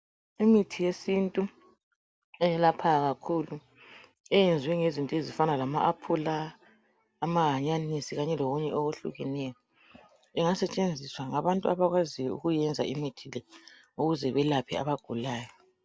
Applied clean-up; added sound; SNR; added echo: none; none; none; none.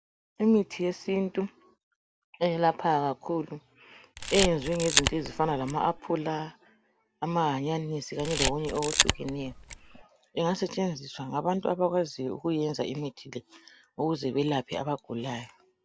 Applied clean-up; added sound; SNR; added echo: none; Camera; 1 dB; none.